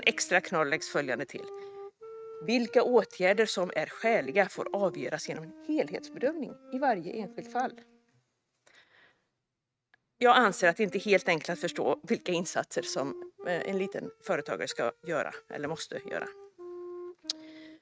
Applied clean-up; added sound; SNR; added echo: neural mask model RNNoise.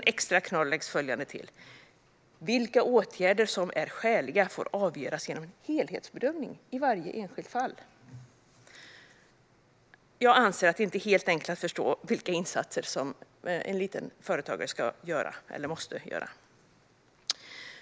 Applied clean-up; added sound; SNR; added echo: none; none; none; none.